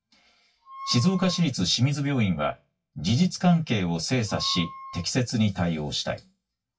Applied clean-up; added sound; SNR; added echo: classical method WPE with log-MMSE.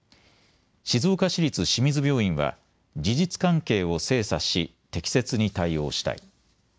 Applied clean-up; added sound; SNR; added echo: none; none; none; none.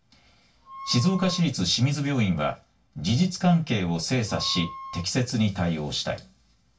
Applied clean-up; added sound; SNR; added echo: none; Wind instrument, woodwind instrument; 15 dB; reverberation time 0.2 s.